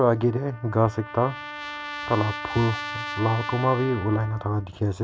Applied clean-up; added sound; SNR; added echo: none; Trumpet; 11 dB; none.